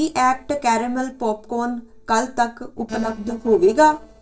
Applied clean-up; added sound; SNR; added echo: neural separator model SepFormer DNS4.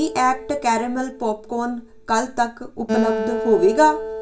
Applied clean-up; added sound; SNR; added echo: none; Acoustic guitar; 7 dB; reverberation time 0.2 s.